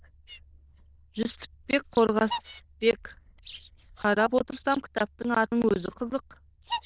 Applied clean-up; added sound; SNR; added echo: neural diffusion model UNIVERSE++.